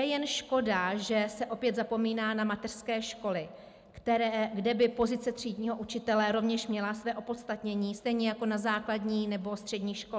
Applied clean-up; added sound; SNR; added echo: none; none; none; none.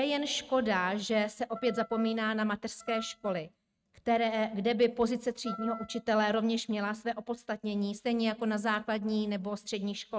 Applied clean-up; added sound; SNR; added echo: neural mask model RNNoise.